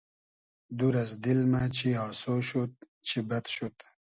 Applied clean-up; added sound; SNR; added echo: none; none; none; none.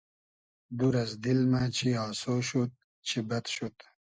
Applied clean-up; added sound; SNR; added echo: neural mask model Resemble Enhance denoiser.